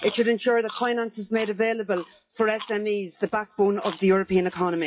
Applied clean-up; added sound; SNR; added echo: classical method WPE with log-MMSE.